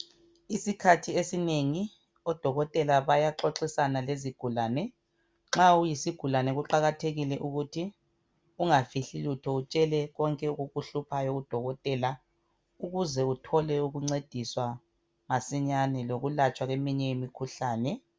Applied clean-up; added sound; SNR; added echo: none; none; none; none.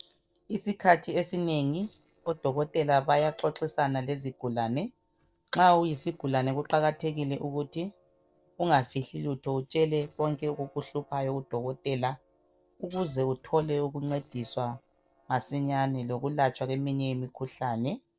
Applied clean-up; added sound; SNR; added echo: neural separator model SepFormer DNS4.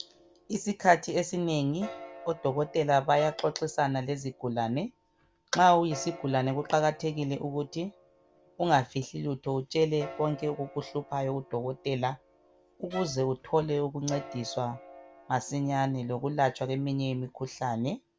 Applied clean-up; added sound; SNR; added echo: none; Piano + Bowed string instrument; 19 dB; none.